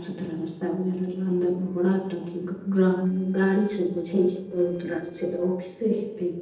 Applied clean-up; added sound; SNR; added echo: neural separator model SepFormer DNS4.